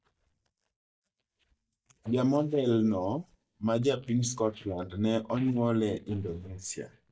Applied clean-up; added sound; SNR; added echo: neural mask model DeepFilterNet 3.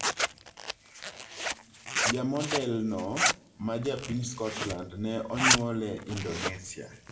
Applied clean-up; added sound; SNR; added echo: none; Zipper (clothing); -1 dB; reverberation time 0.6 s.